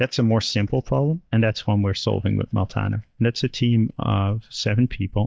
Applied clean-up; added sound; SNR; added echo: neural mask model DeepFilterNet 3.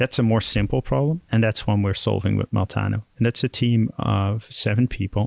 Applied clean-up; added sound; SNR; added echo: none; none; none; none.